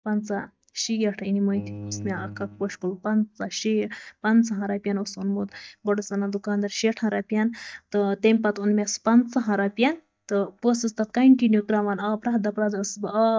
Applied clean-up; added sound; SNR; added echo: neural mask model DeepFilterNet 3.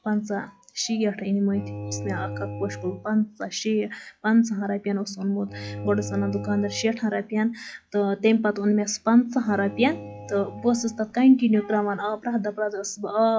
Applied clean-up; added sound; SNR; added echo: classical method log-MMSE.